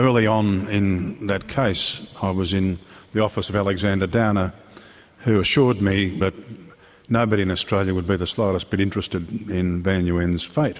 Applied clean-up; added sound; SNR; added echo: none; none; none; none.